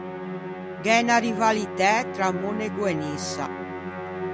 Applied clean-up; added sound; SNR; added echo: none; Musical instrument; 7 dB; none.